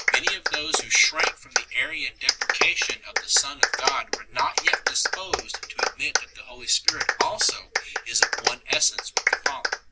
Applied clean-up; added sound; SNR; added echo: none; Clapping; 0 dB; none.